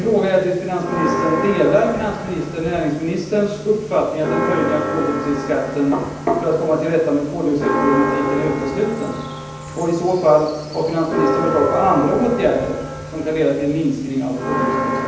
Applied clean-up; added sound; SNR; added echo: none; Church bell; 6 dB; reverberation time 0.9 s.